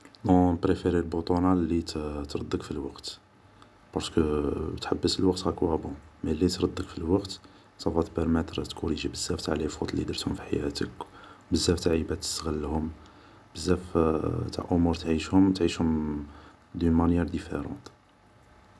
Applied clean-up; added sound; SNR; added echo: none; none; none; none.